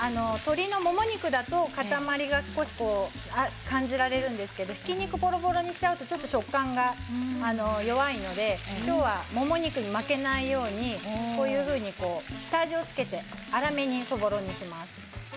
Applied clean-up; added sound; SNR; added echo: none; none; none; none.